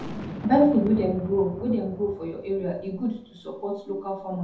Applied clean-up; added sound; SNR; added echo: none; Boom; 13 dB; reverberation time 0.6 s.